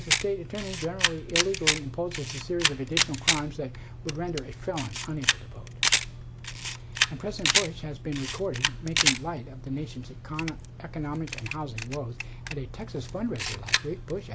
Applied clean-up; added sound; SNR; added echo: none; Camera; -2 dB; none.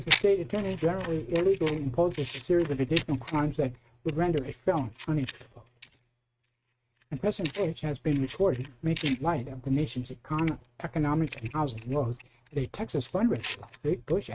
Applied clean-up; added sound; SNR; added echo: neural mask model RNNoise.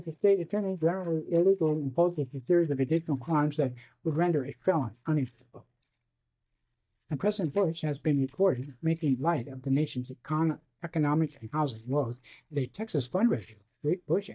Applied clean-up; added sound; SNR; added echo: neural mask model DeepFilterNet 3.